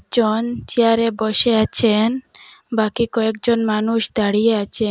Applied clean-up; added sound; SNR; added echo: none; none; none; none.